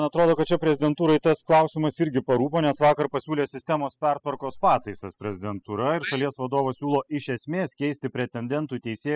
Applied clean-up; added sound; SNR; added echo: classical method spectral subtraction.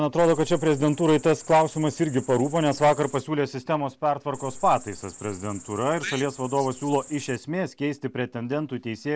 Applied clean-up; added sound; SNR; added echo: none; Cricket; 16 dB; none.